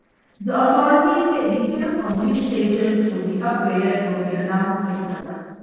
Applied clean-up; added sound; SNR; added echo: neural separator model SepFormer DNS4.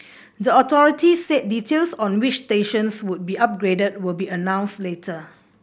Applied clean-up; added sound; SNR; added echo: none; none; none; none.